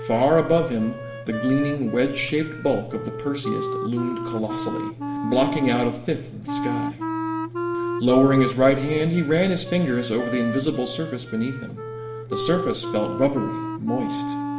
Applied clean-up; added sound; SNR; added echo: none; Wind instrument, woodwind instrument; 7 dB; reverberation time 0.9 s.